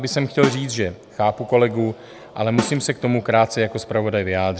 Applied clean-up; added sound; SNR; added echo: none; Snare drum; 11 dB; none.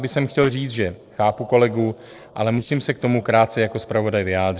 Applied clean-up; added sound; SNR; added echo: neural separator model SepFormer DNS4.